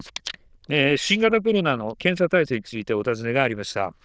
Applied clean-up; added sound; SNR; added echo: neural diffusion model UNIVERSE++.